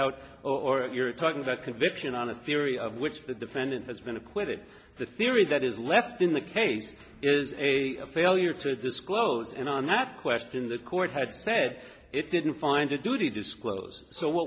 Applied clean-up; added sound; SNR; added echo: none; none; none; none.